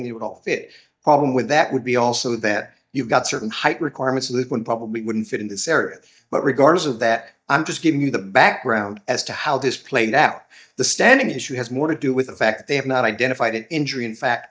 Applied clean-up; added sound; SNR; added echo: neural mask model DeepFilterNet 3.